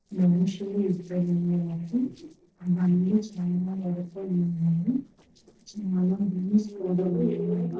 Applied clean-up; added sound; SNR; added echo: neural separator model SepFormer DNS4.